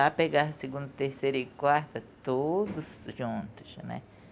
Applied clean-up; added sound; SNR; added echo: none; none; none; none.